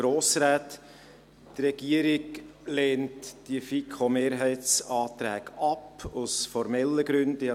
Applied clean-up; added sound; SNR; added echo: none; none; none; none.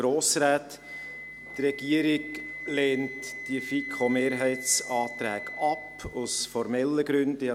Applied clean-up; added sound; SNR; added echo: none; Wind instrument, woodwind instrument; 12 dB; none.